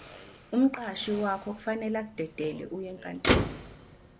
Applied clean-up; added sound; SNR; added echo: none; Motor vehicle (road); 3 dB; none.